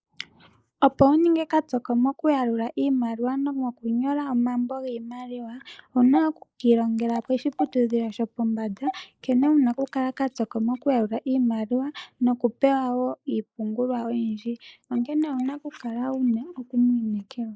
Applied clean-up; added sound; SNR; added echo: neural mask model Resemble Enhance denoiser.